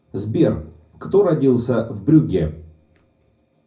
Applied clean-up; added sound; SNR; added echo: none; none; none; reverberation time 0.4 s.